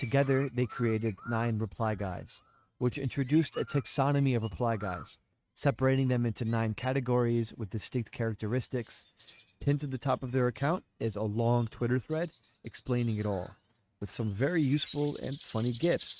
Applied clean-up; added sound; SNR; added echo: neural mask model RNNoise.